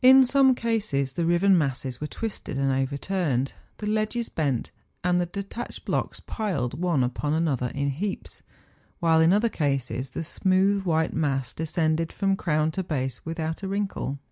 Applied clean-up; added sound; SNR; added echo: none; none; none; none.